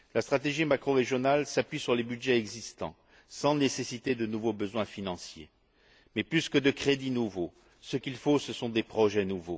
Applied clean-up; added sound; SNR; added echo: none; none; none; none.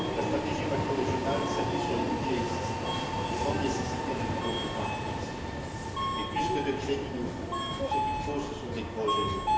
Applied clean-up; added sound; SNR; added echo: none; Subway, metro, underground; -5 dB; reverberation time 1.0 s.